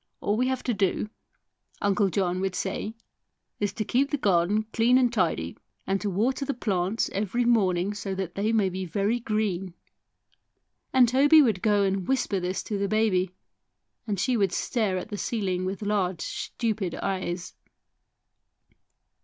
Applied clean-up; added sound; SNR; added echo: none; none; none; none.